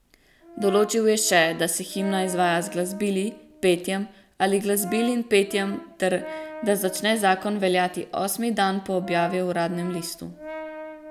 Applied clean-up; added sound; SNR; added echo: none; Brass instrument; 15 dB; none.